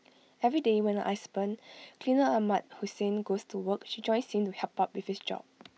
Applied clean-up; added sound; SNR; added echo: none; none; none; none.